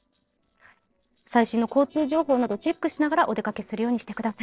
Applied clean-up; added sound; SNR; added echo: neural separator model SepFormer DNS4.